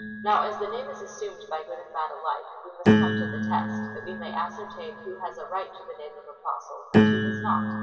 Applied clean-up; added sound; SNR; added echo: none; Piano; -4 dB; reverberation time 2.8 s.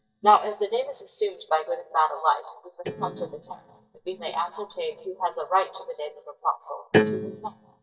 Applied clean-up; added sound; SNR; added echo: neural mask model DeepFilterNet 3.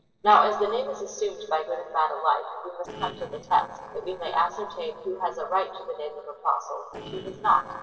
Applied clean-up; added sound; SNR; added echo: neural separator model SepFormer DNS4.